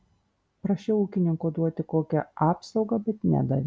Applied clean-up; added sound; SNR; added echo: none; none; none; none.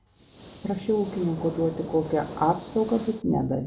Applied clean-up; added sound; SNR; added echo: none; Hiss; 14 dB; reverberation time 0.8 s.